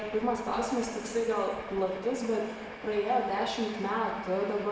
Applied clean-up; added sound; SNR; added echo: none; Train; 13 dB; reverberation time 1.1 s.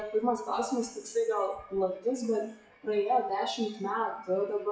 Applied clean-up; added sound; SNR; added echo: classical method WPE with log-MMSE.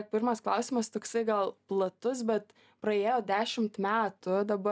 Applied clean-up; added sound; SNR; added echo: none; none; none; none.